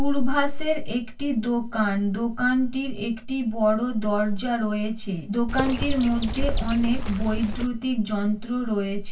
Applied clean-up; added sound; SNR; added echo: none; Bird; 3 dB; reverberation time 0.1 s.